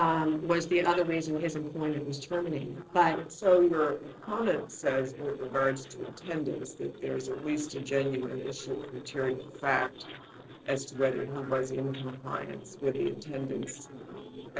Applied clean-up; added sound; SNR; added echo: neural separator model SepFormer DNS4.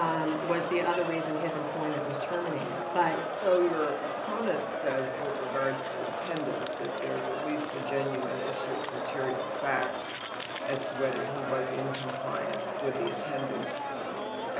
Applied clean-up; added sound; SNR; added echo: none; Crowd; 1 dB; reverberation time 0.5 s.